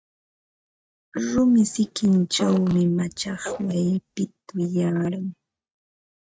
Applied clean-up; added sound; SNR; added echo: neural mask model RNNoise.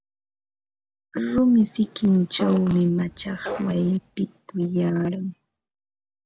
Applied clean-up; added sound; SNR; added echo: none; Fart; 12 dB; none.